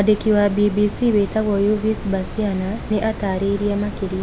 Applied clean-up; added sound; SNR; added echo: none; Water; 11 dB; none.